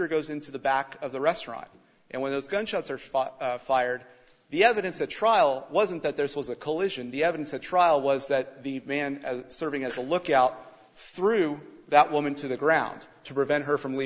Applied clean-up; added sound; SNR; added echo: none; none; none; none.